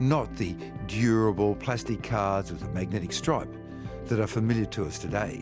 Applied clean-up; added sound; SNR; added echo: none; none; none; none.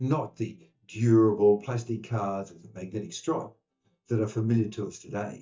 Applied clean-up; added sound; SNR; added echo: neural mask model DeepFilterNet 3.